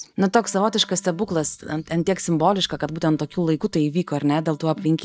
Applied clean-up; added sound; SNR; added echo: neural mask model DeepFilterNet 3.